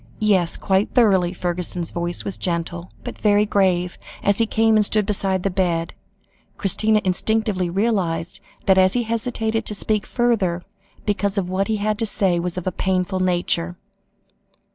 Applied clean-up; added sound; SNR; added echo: none; none; none; none.